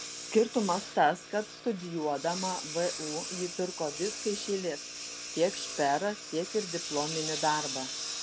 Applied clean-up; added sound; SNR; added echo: none; Engine; 7 dB; none.